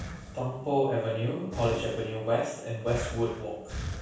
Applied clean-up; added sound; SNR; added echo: none; Breathing; 10 dB; reverberation time 0.7 s.